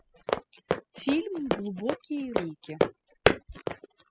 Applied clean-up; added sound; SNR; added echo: classical method spectral subtraction.